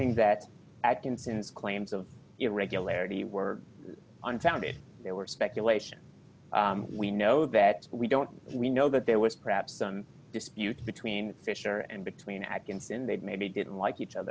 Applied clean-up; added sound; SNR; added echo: none; none; none; none.